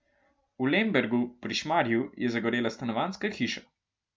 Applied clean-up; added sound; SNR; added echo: none; none; none; none.